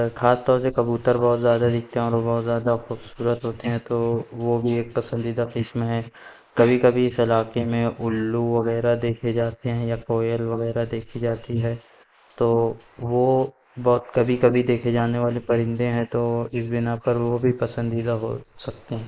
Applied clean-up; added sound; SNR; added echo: neural mask model Resemble Enhance denoiser.